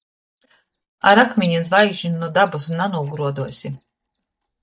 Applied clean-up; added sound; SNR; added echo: neural mask model DeepFilterNet 3.